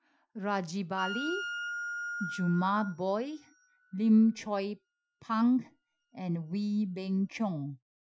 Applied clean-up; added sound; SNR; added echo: classical method Wiener filter.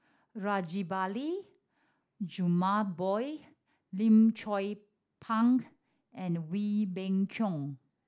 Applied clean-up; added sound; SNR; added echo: none; none; none; none.